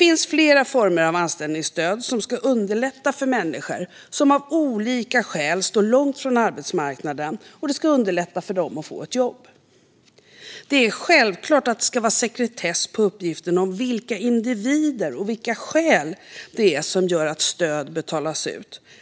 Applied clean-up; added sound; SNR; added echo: none; none; none; none.